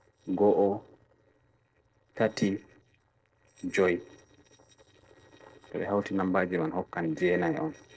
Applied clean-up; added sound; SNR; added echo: neural separator model SepFormer DNS4.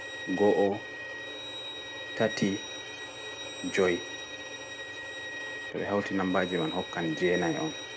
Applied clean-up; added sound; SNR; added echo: none; Bowed string instrument; 8 dB; none.